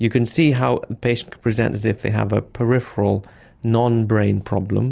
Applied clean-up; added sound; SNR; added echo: none; none; none; none.